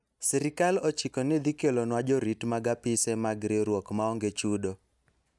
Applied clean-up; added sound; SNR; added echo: none; none; none; none.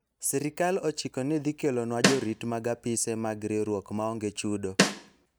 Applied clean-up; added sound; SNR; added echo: none; Snare drum; -3 dB; none.